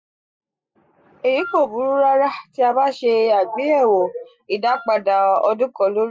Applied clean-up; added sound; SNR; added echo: classical method Wiener filter.